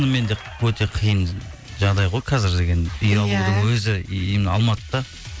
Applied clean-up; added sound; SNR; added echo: none; none; none; none.